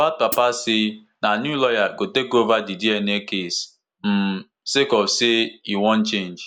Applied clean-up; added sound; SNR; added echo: none; Hi-hat; 9 dB; none.